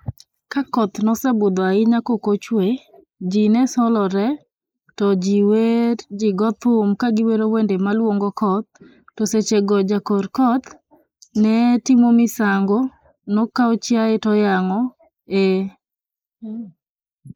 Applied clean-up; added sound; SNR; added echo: neural mask model Resemble Enhance denoiser.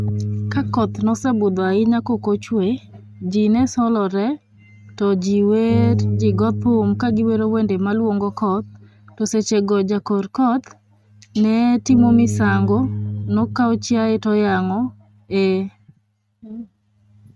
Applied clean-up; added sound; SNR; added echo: neural mask model RNNoise.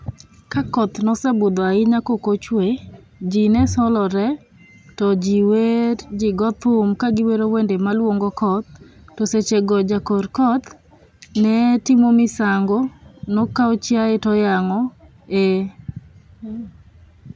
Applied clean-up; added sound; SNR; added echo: none; none; none; none.